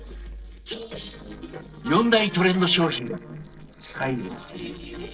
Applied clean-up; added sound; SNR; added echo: neural separator model SepFormer DNS4.